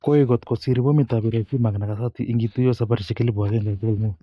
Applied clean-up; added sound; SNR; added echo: neural mask model DeepFilterNet 3.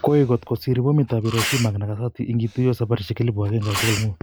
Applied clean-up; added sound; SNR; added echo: none; Sneeze; 11 dB; none.